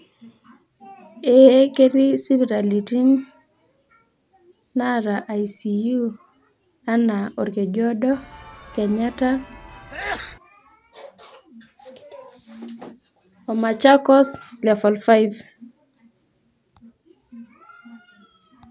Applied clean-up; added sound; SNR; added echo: none; Sneeze / Church bell; 14 dB; none.